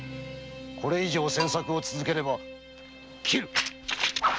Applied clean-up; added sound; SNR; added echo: none; Bell; 13 dB; none.